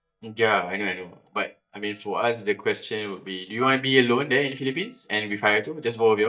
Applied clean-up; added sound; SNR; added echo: neural mask model DeepFilterNet 3.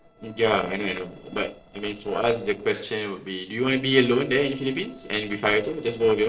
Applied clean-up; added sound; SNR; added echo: neural separator model SepFormer DNS4.